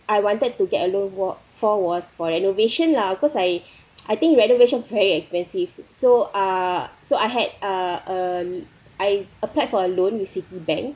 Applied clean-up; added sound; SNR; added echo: none; none; none; none.